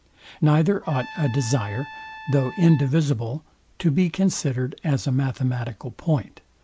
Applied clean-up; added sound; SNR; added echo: none; Trumpet; 17 dB; none.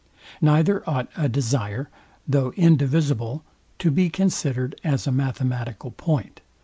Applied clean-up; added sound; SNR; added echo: none; none; none; none.